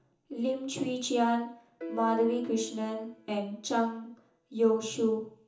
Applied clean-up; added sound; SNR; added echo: none; Piano; 15 dB; reverberation time 0.7 s.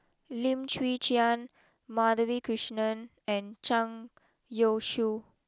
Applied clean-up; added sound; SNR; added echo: none; none; none; none.